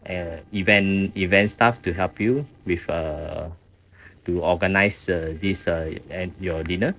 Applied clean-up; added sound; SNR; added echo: neural separator model SepFormer DNS4.